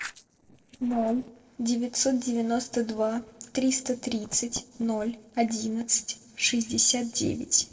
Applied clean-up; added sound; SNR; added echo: neural separator model SepFormer DNS4.